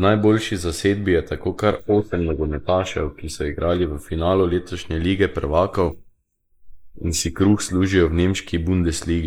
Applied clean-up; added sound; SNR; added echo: neural mask model Resemble Enhance denoiser.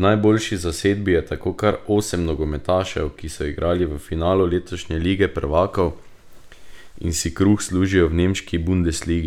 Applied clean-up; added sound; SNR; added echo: none; none; none; none.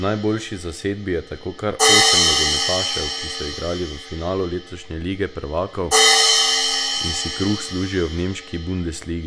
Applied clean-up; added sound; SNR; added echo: none; Hi-hat; -4 dB; none.